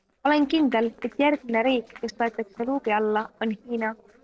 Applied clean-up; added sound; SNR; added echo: neural separator model SepFormer DNS4.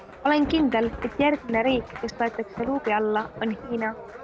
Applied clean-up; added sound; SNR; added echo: none; Thunder / Rain + Applause; 13 dB; none.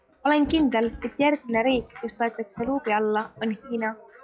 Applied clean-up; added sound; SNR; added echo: classical method log-MMSE.